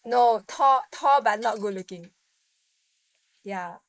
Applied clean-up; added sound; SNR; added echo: neural mask model Resemble Enhance denoiser.